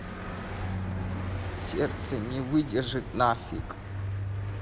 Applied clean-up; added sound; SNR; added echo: none; Car passing by; 3 dB; none.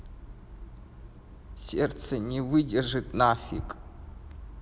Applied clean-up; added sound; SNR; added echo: none; none; none; none.